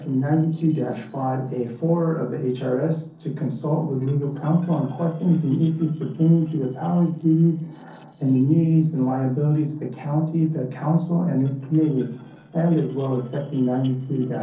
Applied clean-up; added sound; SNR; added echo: neural separator model SepFormer DNS4.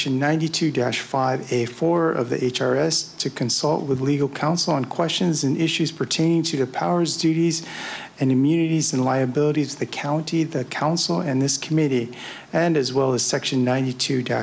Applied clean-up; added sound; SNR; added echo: none; none; none; none.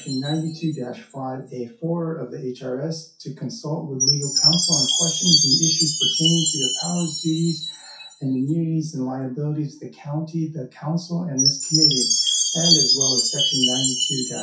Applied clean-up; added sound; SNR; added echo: classical method WPE with log-MMSE.